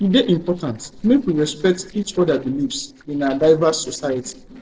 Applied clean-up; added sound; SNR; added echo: neural separator model SepFormer DNS4.